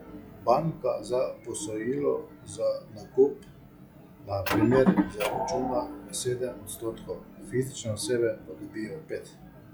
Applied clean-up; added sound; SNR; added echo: classical method log-MMSE.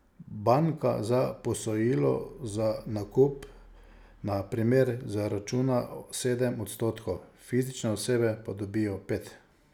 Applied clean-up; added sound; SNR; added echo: none; none; none; none.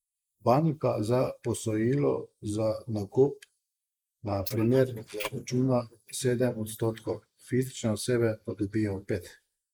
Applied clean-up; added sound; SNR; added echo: neural mask model Resemble Enhance denoiser.